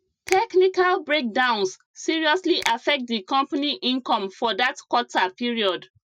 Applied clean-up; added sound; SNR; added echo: none; Finger snapping; 18 dB; none.